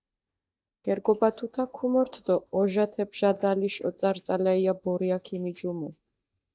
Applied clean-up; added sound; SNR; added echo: neural mask model DeepFilterNet 3.